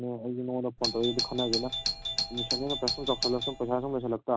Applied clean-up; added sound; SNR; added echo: none; Doorbell; 2 dB; none.